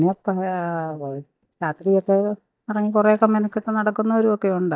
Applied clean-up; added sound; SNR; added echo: neural mask model DeepFilterNet 3.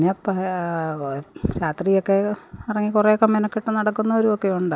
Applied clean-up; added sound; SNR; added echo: none; none; none; none.